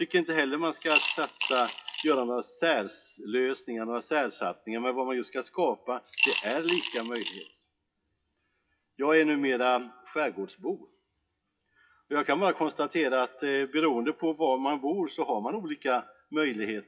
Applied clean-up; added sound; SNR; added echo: classical method WPE with log-MMSE.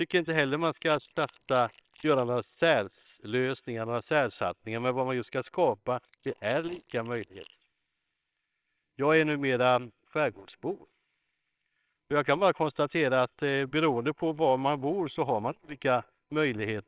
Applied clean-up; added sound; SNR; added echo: neural separator model SepFormer WHAMR!.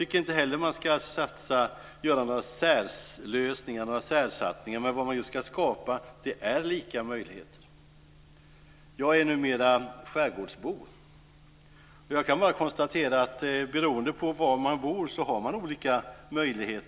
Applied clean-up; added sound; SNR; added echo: none; none; none; none.